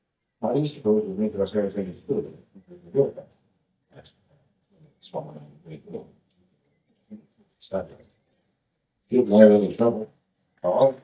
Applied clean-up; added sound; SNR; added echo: neural mask model DeepFilterNet 3.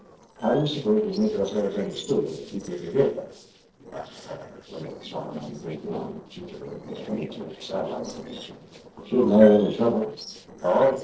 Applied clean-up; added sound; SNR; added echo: neural separator model SepFormer DNS4.